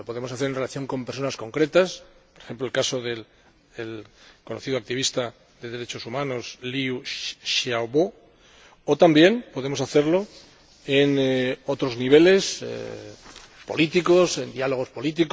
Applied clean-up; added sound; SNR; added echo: none; none; none; none.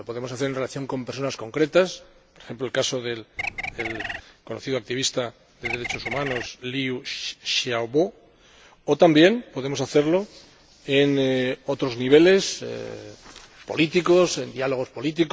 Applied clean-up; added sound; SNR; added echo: none; Bird; 7 dB; none.